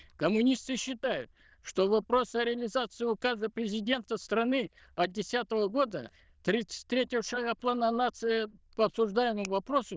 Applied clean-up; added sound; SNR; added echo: neural diffusion model UNIVERSE++.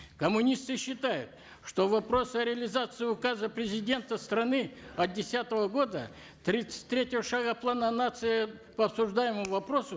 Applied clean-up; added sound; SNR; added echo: none; none; none; none.